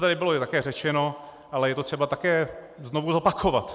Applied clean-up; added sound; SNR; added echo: none; none; none; none.